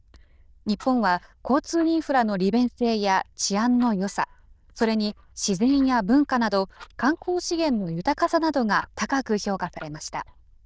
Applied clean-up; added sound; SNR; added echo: neural diffusion model UNIVERSE++.